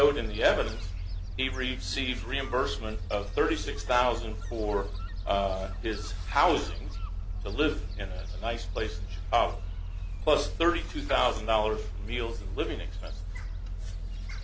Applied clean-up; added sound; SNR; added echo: none; Gull, seagull; 3 dB; none.